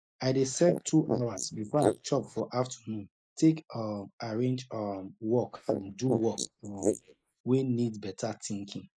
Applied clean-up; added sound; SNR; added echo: neural mask model Resemble Enhance denoiser.